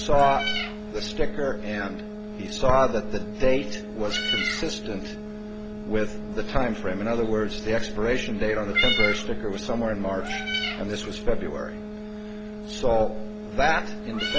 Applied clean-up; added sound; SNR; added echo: none; Meow; 9 dB; none.